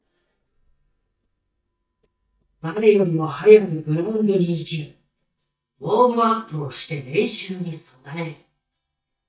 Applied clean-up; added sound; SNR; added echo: neural mask model DeepFilterNet 3.